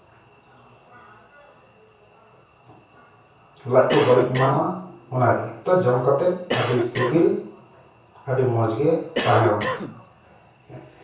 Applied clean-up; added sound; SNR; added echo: none; Cough; 4 dB; reverberation time 0.6 s.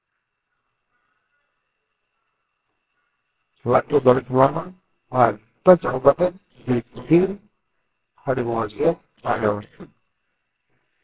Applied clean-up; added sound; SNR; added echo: neural separator model SepFormer WHAMR!.